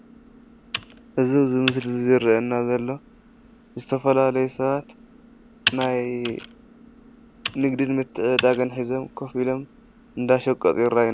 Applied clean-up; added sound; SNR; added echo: none; Computer keyboard; 12 dB; none.